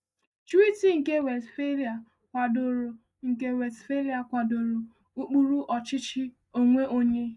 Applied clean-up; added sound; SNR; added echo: neural mask model DeepFilterNet 3.